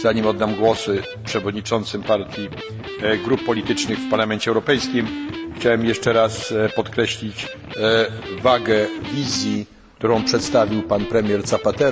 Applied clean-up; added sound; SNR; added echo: none; Electric guitar; 10 dB; none.